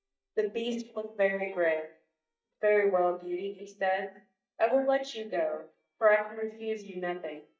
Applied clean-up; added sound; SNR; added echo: neural mask model DeepFilterNet 3.